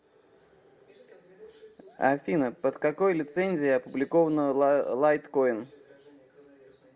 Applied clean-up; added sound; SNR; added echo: none; none; none; none.